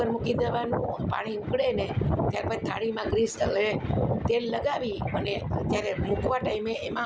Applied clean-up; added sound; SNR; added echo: none; none; none; none.